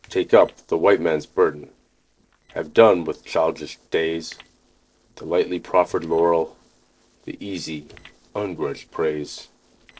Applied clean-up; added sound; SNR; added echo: neural separator model SepFormer DNS4.